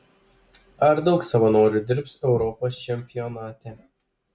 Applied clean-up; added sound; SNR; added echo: none; none; none; none.